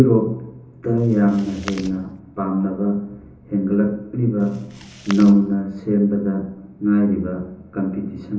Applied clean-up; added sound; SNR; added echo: none; Chewing, mastication; 19 dB; reverberation time 0.6 s.